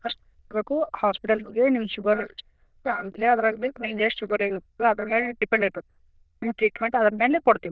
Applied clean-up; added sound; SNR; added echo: neural diffusion model UNIVERSE++.